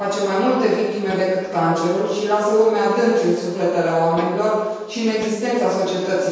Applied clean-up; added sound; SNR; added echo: none; Guitar; 18 dB; reverberation time 1.2 s.